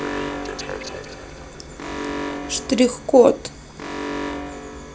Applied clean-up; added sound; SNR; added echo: none; Alarm; 8 dB; none.